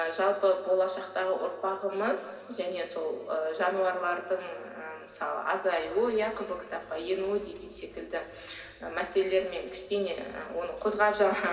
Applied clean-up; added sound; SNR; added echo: none; none; none; reverberation time 2.1 s.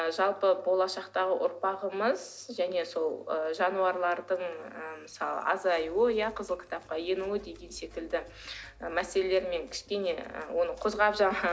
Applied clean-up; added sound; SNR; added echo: none; none; none; none.